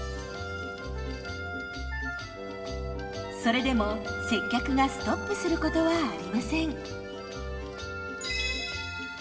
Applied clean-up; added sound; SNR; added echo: none; Wind instrument, woodwind instrument; 10 dB; reverberation time 2.4 s.